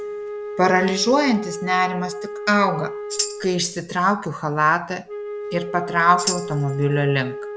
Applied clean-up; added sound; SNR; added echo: none; Tambourine + Wind instrument, woodwind instrument; 9 dB; none.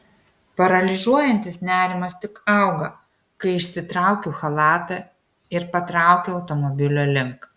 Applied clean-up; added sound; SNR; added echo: none; none; none; none.